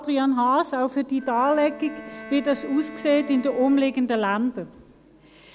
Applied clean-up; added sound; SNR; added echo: none; Bowed string instrument; 18 dB; none.